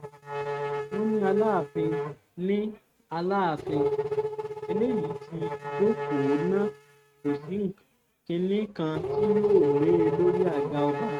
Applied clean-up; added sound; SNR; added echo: neural mask model RNNoise.